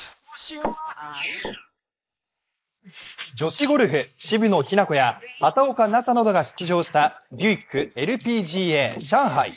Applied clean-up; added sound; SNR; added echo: neural mask model Resemble Enhance denoiser.